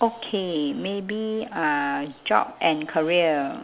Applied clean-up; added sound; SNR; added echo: none; none; none; none.